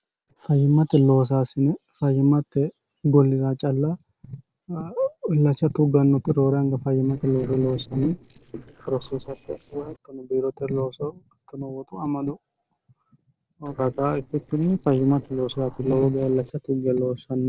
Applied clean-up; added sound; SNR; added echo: neural separator model SepFormer DNS4.